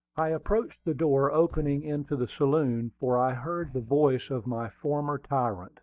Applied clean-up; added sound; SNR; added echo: neural mask model DeepFilterNet 3.